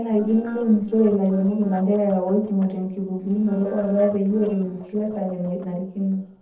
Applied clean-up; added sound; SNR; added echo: neural separator model SepFormer DNS4.